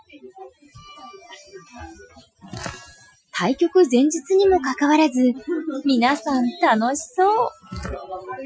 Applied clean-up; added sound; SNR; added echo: classical method Wiener filter.